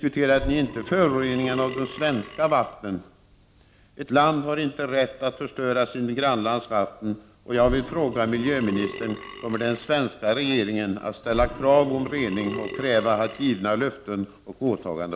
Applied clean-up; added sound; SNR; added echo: none; Burping, eructation; 11 dB; none.